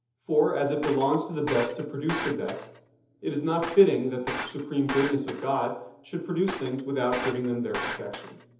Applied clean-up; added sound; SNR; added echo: none; Shatter; 10 dB; reverberation time 0.8 s.